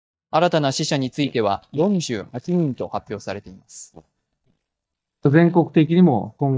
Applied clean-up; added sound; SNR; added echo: neural mask model DeepFilterNet 3.